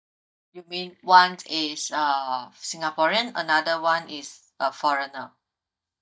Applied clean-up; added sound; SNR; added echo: neural mask model DeepFilterNet 3.